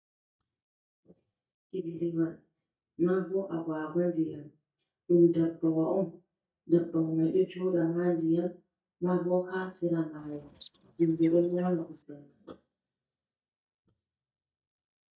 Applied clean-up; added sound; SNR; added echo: neural mask model DeepFilterNet 3.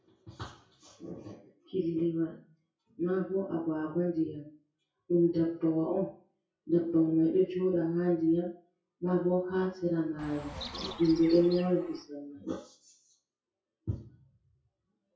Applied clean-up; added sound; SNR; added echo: classical method WPE with log-MMSE.